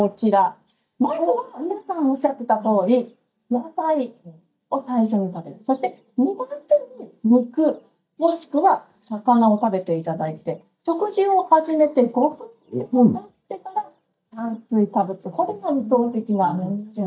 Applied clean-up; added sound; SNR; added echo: neural mask model DeepFilterNet 3.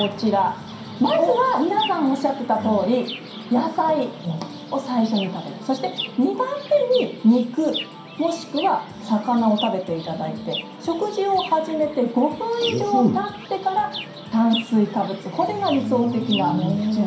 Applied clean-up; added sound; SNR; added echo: none; Chirp, tweet; 14 dB; reverberation time 0.5 s.